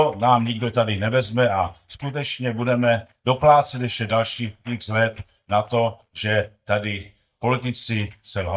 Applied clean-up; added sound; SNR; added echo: neural mask model DeepFilterNet 3.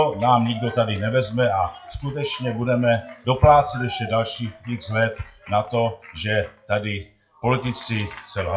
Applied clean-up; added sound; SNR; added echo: classical method WPE with log-MMSE.